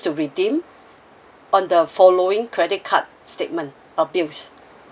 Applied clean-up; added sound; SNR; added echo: none; none; none; none.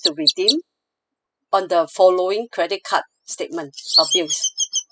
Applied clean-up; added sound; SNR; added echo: classical method spectral subtraction.